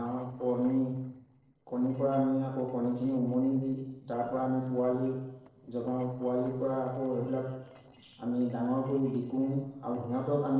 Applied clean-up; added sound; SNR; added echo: neural separator model SepFormer DNS4.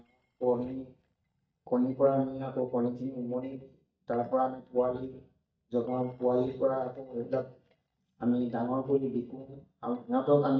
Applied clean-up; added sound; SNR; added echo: neural mask model DeepFilterNet 3.